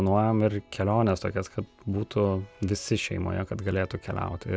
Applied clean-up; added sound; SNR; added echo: none; none; none; none.